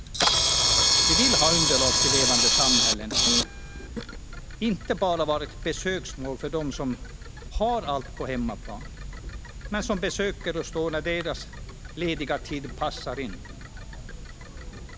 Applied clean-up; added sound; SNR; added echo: none; Camera; -3 dB; none.